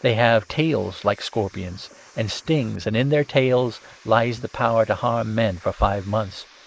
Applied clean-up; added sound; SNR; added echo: neural mask model Resemble Enhance denoiser.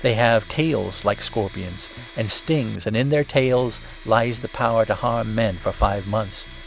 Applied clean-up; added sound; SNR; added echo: none; Domestic sounds, home sounds + Bass guitar; 19 dB; none.